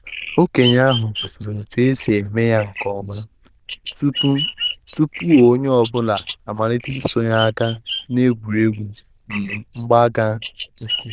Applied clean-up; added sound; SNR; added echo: neural diffusion model UNIVERSE++.